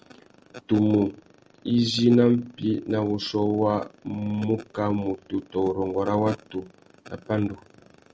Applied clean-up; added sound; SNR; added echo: none; none; none; none.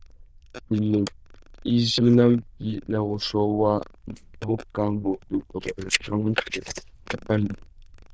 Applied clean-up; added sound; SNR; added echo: neural diffusion model UNIVERSE++.